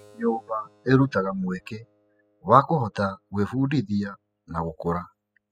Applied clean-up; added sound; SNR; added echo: classical method spectral subtraction.